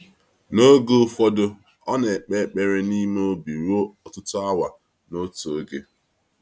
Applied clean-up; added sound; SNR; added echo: none; none; none; none.